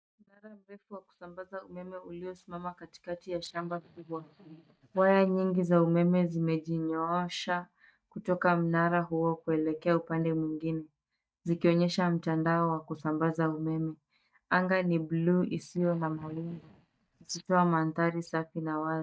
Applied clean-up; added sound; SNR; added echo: neural mask model DeepFilterNet 3.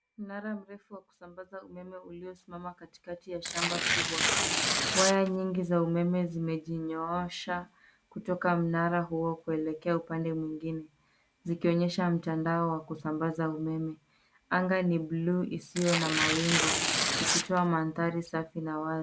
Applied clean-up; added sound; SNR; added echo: none; Tearing; -3 dB; none.